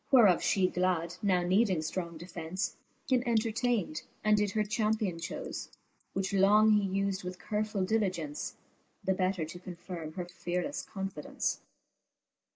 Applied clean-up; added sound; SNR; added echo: neural mask model Resemble Enhance denoiser.